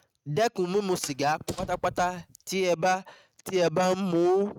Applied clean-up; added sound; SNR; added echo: neural mask model RNNoise.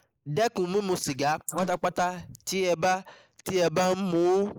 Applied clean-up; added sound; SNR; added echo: neural mask model Resemble Enhance denoiser.